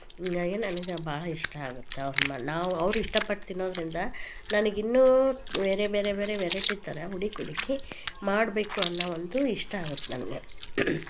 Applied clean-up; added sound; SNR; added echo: none; Chewing, mastication; 6 dB; none.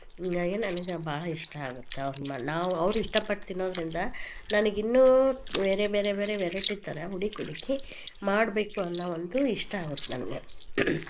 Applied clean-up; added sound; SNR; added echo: neural mask model Resemble Enhance denoiser.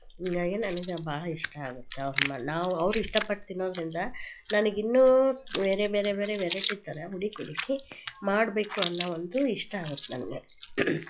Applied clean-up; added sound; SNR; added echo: classical method log-MMSE.